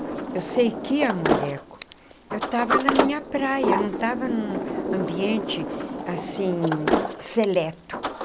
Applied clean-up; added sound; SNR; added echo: none; Sliding door; 1 dB; none.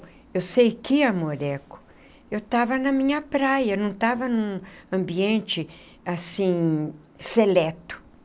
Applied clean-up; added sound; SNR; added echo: none; none; none; none.